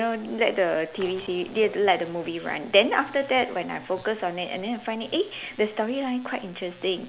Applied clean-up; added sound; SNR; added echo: none; none; none; none.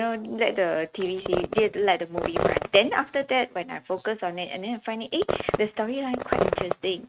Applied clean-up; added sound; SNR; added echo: neural mask model RNNoise.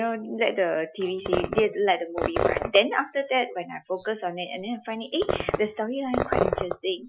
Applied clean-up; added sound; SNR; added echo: classical method Wiener filter.